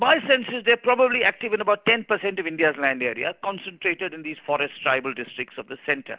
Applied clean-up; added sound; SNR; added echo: none; none; none; none.